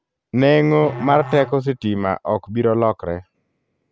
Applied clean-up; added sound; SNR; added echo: none; Musical instrument; 16 dB; none.